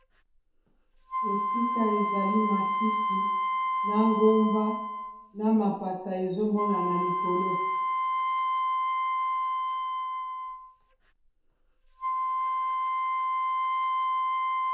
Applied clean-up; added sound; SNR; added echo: none; Wind instrument, woodwind instrument; -2 dB; reverberation time 0.8 s.